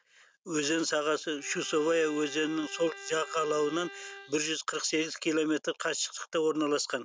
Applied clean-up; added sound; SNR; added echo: none; Bowed string instrument; 16 dB; none.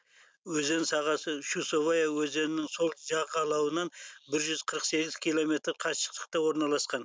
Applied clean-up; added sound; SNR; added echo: none; none; none; none.